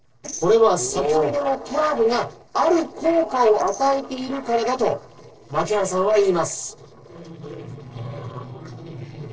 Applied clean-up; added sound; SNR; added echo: neural separator model SepFormer DNS4.